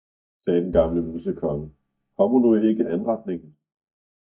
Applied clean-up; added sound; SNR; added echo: neural mask model DeepFilterNet 3.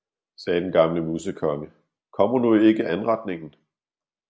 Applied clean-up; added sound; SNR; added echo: none; none; none; none.